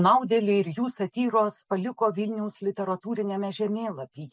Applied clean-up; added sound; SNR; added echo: none; none; none; none.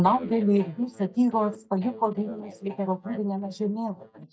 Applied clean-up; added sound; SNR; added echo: neural mask model DeepFilterNet 3.